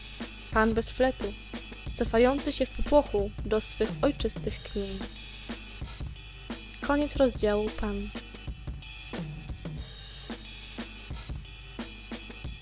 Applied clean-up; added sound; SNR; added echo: none; Drum / Drum kit; 10 dB; none.